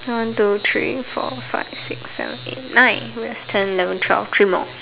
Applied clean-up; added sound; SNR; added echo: none; none; none; none.